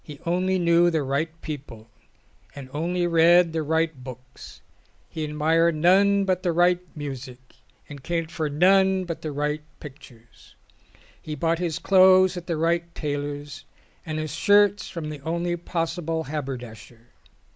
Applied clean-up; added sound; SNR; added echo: none; none; none; none.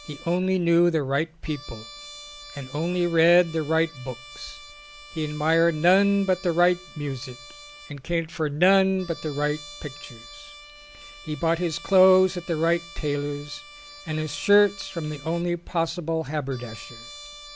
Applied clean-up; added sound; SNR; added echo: none; Trumpet; 19 dB; none.